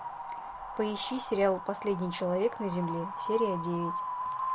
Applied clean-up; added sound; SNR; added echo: none; Wind; 5 dB; none.